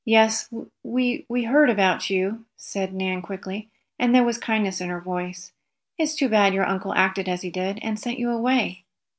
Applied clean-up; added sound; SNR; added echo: none; none; none; none.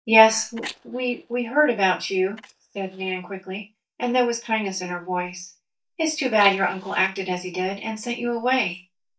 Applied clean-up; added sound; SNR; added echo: neural mask model DeepFilterNet 3.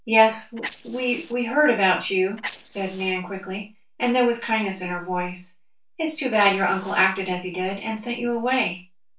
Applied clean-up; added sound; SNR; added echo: neural separator model SepFormer DNS4.